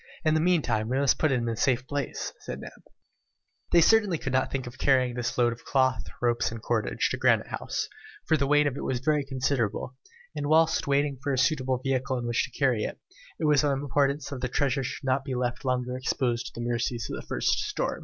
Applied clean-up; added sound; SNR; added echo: none; none; none; none.